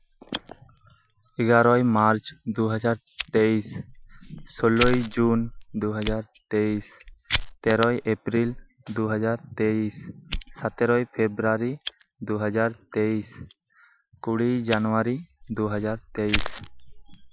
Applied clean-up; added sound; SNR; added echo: classical method Wiener filter.